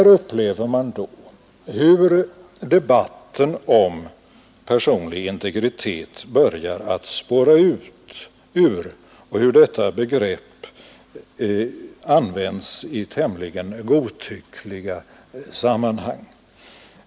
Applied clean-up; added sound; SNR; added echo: none; none; none; none.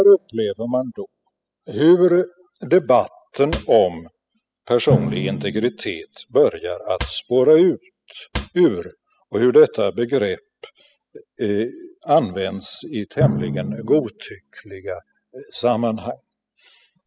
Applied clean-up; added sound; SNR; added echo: classical method spectral subtraction.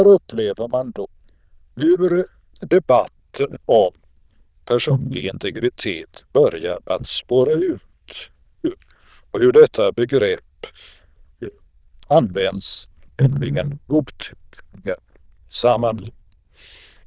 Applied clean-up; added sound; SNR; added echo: neural diffusion model UNIVERSE++.